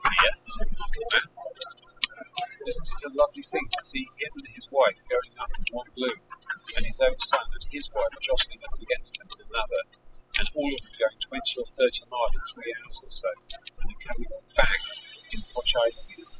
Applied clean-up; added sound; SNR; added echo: classical method spectral subtraction.